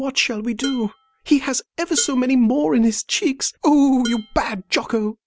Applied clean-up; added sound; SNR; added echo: none; Dishes, pots, and pans; 18 dB; none.